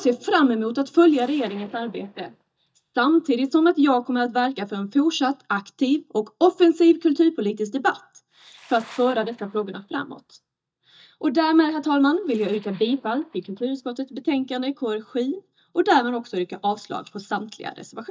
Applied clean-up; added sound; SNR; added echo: neural mask model DeepFilterNet 3.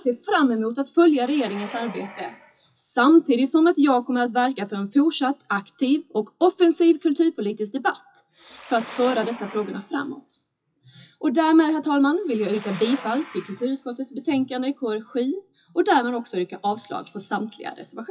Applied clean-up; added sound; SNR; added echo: classical method WPE with log-MMSE.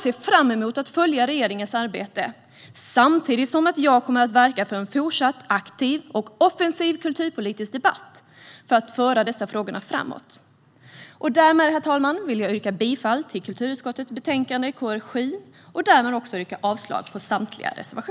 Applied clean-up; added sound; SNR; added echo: none; none; none; none.